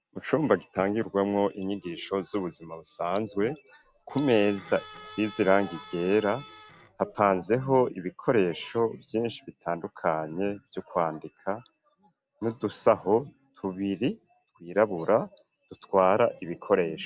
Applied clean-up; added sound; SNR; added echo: none; Bowed string instrument; 19 dB; none.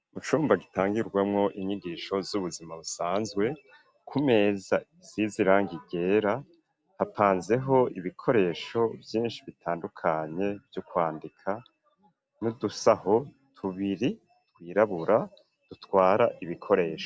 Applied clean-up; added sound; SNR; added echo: none; none; none; none.